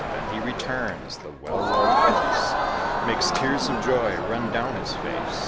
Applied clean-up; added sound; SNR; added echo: none; Crowd; -4 dB; none.